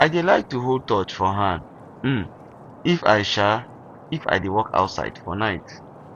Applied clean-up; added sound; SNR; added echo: none; Stream; 20 dB; none.